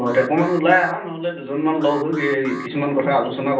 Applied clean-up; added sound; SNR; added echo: none; Alarm; 18 dB; reverberation time 0.6 s.